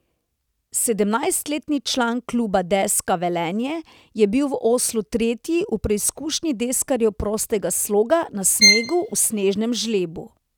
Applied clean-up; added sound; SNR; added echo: none; Bowed string instrument; -1 dB; none.